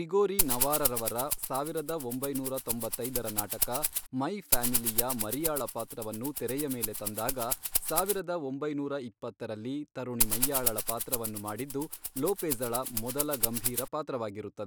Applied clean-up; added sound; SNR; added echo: none; Rattle (instrument); -2 dB; none.